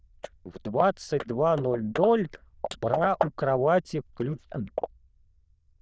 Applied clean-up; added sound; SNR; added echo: neural diffusion model UNIVERSE++.